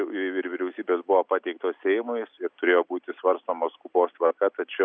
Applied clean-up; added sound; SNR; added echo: none; none; none; none.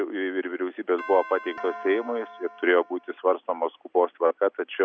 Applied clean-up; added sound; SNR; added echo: none; Doorbell; 14 dB; none.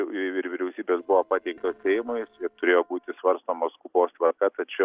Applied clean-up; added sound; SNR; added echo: neural separator model SepFormer DNS4.